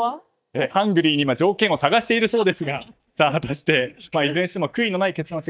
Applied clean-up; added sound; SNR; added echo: neural mask model DeepFilterNet 3.